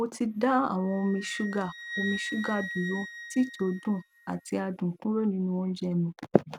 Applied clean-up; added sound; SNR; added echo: none; Wind instrument, woodwind instrument; 12 dB; none.